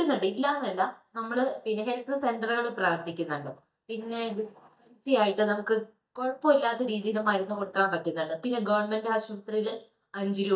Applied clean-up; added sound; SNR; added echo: neural mask model DeepFilterNet 3.